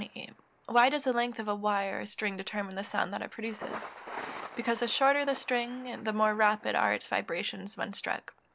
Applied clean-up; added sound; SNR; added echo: none; Thunder; 17 dB; none.